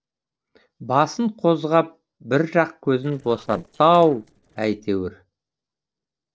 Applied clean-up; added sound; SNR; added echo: neural separator model SepFormer DNS4.